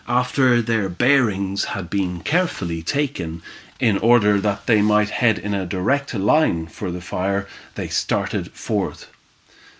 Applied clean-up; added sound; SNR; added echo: none; none; none; none.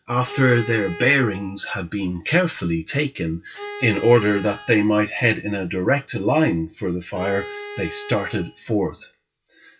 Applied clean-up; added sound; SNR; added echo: classical method WPE with log-MMSE.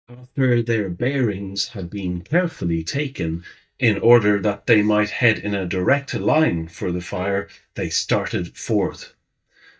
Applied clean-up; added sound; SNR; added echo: neural mask model DeepFilterNet 3.